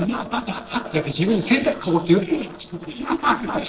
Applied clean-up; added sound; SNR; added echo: neural separator model SepFormer DNS4.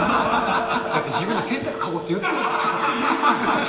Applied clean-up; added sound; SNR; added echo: none; Telephone; 12 dB; reverberation time 2.0 s.